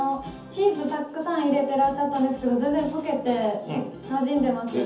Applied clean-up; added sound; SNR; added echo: none; none; none; reverberation time 0.5 s.